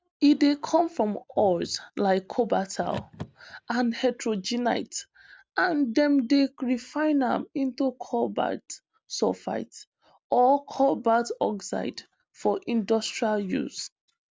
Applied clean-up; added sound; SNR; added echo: none; Car; 19 dB; none.